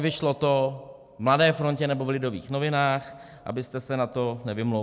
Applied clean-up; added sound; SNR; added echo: none; none; none; none.